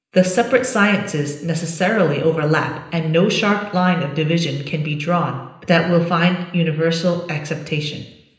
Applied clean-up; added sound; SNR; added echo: none; none; none; reverberation time 0.9 s.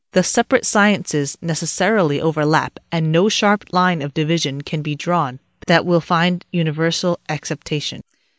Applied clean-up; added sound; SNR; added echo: none; none; none; none.